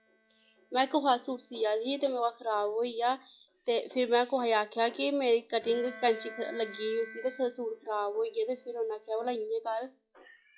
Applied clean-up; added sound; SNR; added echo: classical method log-MMSE.